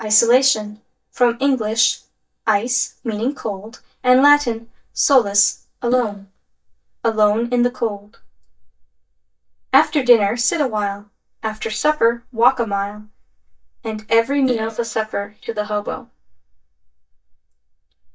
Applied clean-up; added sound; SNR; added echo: neural mask model DeepFilterNet 3.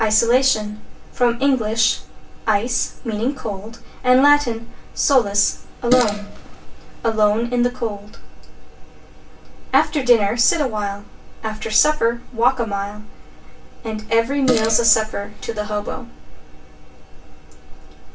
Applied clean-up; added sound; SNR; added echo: none; Fart; 8 dB; reverberation time 0.2 s.